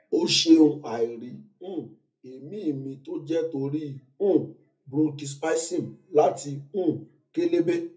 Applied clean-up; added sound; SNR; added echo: none; none; none; reverberation time 0.3 s.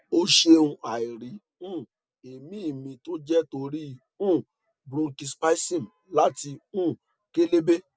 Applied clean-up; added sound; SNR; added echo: none; none; none; none.